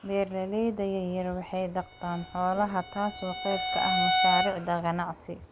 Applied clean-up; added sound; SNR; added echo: none; Bowed string instrument; 0 dB; none.